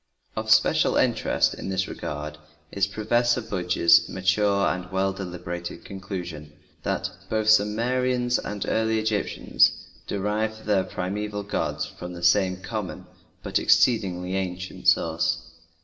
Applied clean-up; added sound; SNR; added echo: none; none; none; reverberation time 0.9 s.